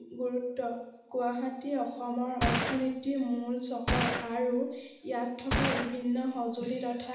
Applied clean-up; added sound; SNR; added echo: none; Gunshot, gunfire; 1 dB; reverberation time 0.8 s.